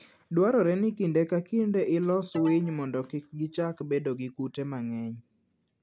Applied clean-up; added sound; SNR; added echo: none; Alarm; 17 dB; none.